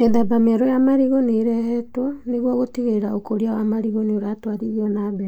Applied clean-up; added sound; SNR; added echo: neural mask model Resemble Enhance denoiser.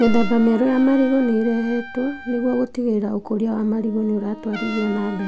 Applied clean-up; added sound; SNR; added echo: none; Trumpet + Wind instrument, woodwind instrument; 15 dB; none.